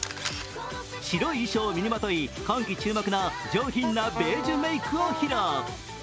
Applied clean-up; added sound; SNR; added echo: none; Wind instrument, woodwind instrument; 7 dB; none.